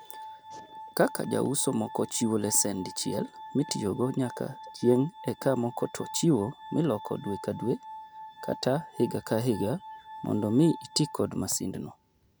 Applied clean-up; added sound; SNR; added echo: none; Glass; 15 dB; none.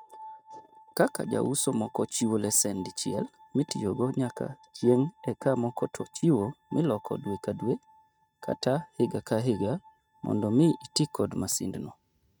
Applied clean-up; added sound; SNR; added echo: neural mask model RNNoise.